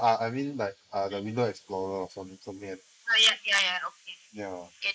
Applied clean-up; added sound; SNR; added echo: neural mask model Resemble Enhance denoiser.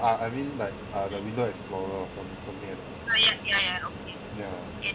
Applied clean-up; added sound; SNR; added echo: none; Fixed-wing aircraft, airplane; 10 dB; none.